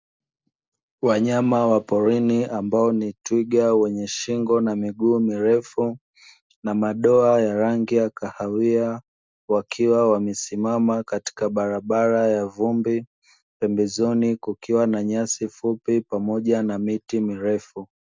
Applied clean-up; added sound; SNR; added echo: none; none; none; none.